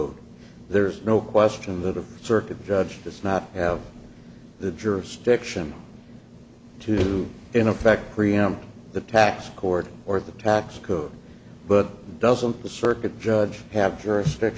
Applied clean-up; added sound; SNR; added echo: none; none; none; none.